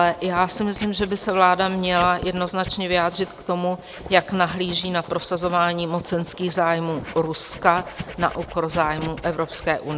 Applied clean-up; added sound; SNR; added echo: none; Writing; 16 dB; none.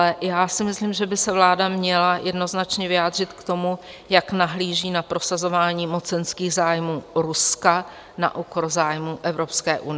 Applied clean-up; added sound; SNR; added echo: none; none; none; none.